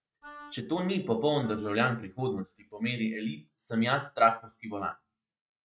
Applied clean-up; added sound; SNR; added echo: neural mask model RNNoise.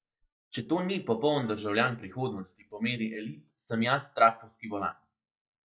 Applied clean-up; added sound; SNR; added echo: neural mask model DeepFilterNet 3.